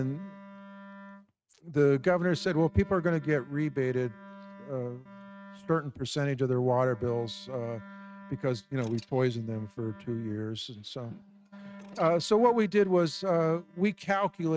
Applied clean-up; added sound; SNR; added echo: neural mask model RNNoise.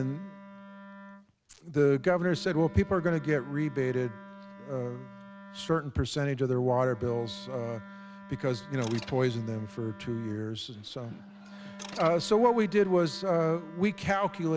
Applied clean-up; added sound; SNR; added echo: none; Wind instrument, woodwind instrument + Mechanisms; 17 dB; none.